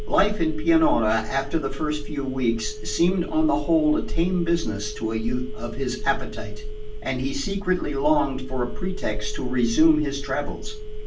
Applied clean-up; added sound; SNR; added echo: none; Telephone; 3 dB; reverberation time 0.3 s.